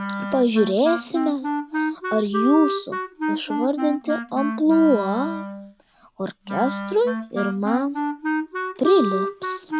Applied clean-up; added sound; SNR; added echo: none; Wind instrument, woodwind instrument; 5 dB; none.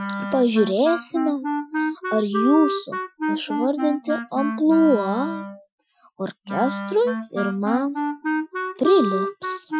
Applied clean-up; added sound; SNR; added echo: classical method Wiener filter.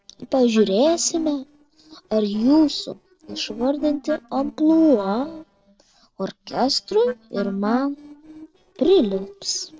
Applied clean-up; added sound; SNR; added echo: neural separator model SepFormer DNS4.